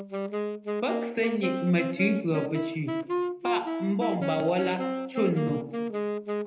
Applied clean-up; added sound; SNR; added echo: none; Wind instrument, woodwind instrument; 2 dB; reverberation time 0.8 s.